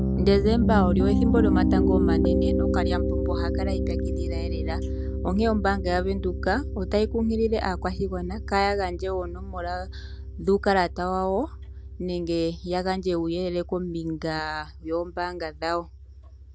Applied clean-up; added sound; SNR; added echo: none; Piano; 0 dB; none.